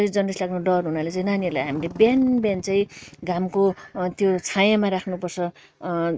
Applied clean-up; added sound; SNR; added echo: neural mask model RNNoise.